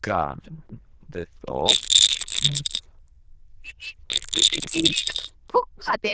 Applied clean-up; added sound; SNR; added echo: neural diffusion model UNIVERSE++.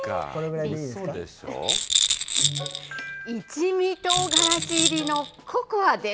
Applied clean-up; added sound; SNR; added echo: none; Rattle; -2 dB; none.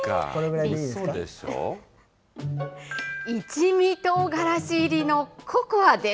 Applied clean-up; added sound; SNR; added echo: none; none; none; none.